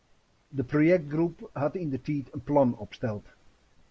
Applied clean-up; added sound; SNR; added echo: none; none; none; none.